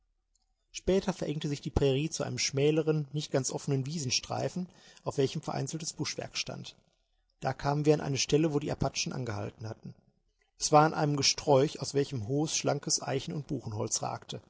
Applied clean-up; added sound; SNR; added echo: none; none; none; none.